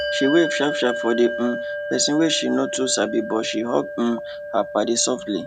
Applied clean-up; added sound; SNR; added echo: none; Bell; 7 dB; none.